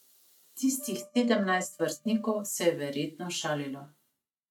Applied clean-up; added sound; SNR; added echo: neural mask model RNNoise.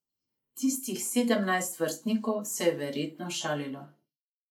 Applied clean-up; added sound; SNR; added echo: neural mask model Resemble Enhance denoiser.